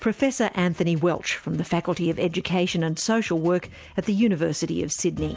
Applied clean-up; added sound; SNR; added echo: none; none; none; none.